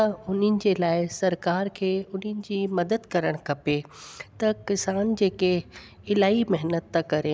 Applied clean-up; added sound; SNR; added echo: none; none; none; none.